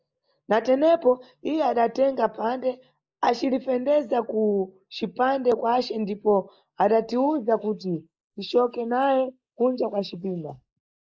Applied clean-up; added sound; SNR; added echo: neural mask model Resemble Enhance denoiser.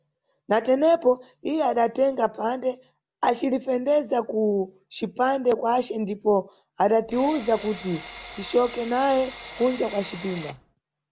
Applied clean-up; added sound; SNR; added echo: none; Drill; 13 dB; none.